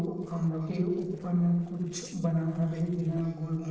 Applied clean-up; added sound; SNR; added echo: neural separator model SepFormer DNS4.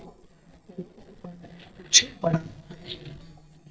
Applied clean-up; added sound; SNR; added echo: neural mask model DeepFilterNet 3.